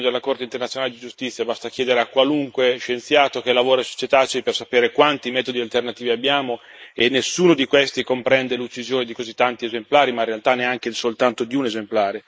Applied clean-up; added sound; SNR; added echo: neural mask model Resemble Enhance denoiser.